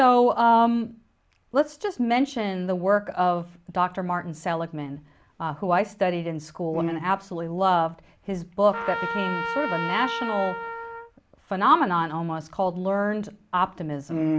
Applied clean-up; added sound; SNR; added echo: none; Trumpet; 6 dB; none.